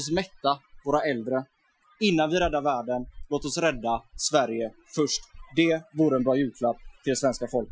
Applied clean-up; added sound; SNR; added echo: classical method Wiener filter.